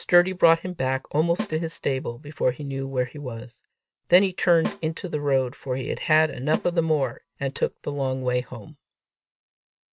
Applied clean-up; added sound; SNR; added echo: neural mask model RNNoise.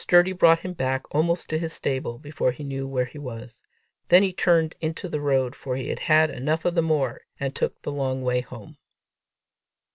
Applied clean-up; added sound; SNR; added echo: none; none; none; none.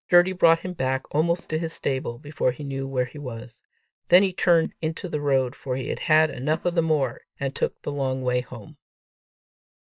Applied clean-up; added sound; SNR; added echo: neural mask model DeepFilterNet 3.